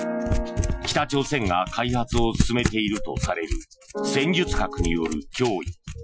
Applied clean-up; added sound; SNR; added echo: classical method Wiener filter.